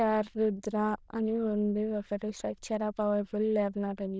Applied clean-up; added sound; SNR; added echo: neural diffusion model UNIVERSE++.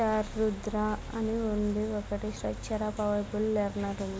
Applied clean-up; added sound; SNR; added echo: none; Engine starting / Motor vehicle (road); 11 dB; none.